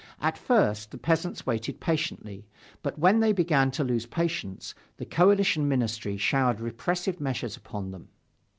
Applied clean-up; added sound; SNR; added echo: none; none; none; none.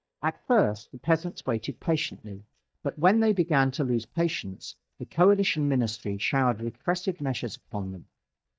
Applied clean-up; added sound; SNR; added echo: neural mask model DeepFilterNet 3.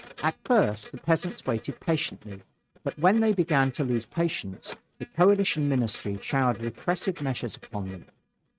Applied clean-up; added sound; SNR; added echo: neural mask model RNNoise.